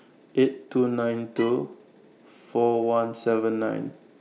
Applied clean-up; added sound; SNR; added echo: none; Bowed string instrument; 19 dB; none.